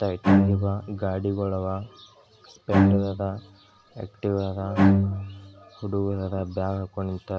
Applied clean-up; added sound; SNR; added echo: none; Bowed string instrument; -4 dB; none.